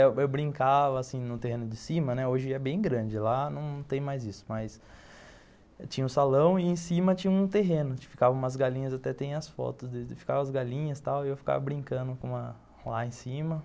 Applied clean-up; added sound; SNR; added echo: none; none; none; none.